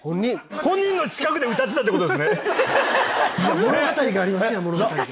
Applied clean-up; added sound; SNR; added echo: none; none; none; none.